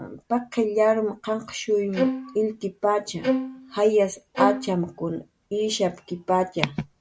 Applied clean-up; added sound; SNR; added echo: none; Bowed string instrument; 3 dB; none.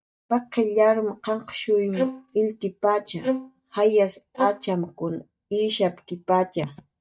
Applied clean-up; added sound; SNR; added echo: neural mask model DeepFilterNet 3.